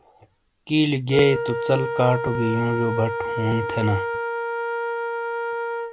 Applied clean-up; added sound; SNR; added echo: none; Wind instrument, woodwind instrument; 3 dB; none.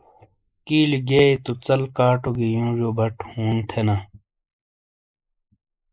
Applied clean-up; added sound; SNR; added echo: neural mask model Resemble Enhance denoiser.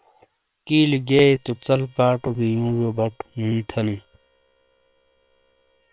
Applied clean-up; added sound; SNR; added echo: neural separator model SepFormer WHAM!.